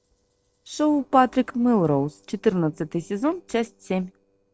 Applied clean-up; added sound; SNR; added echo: neural separator model SepFormer DNS4.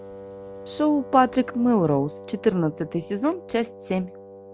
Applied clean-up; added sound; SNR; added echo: none; Wind instrument, woodwind instrument; 16 dB; none.